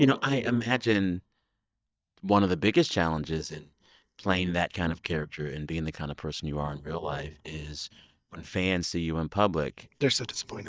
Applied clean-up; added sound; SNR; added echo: neural mask model DeepFilterNet 3.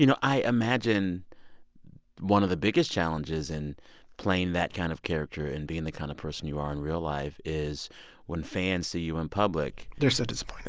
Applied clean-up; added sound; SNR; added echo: none; none; none; none.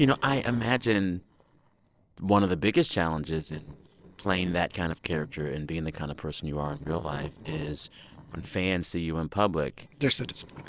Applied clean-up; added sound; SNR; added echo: neural separator model SepFormer DNS4.